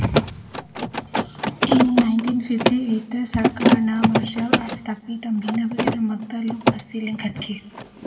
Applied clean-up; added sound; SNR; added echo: none; Mechanisms; -1 dB; reverberation time 1.5 s.